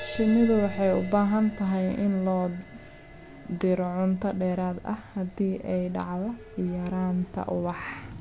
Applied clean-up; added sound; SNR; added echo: none; Crash cymbal; 19 dB; none.